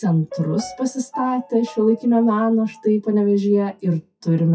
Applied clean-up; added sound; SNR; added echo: classical method WPE with log-MMSE.